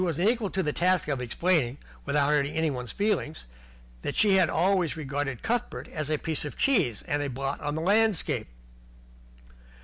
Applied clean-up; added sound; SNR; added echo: none; none; none; none.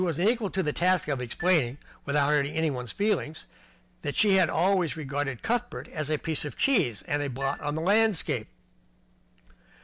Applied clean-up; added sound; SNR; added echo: neural separator model SepFormer DNS4.